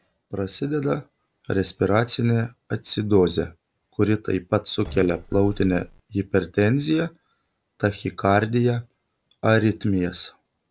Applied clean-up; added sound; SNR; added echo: neural separator model SepFormer DNS4.